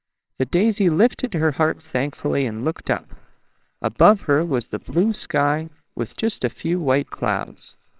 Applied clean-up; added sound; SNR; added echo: neural separator model SepFormer WHAMR!.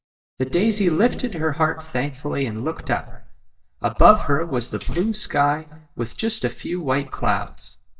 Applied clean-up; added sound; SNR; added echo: neural mask model DeepFilterNet 3.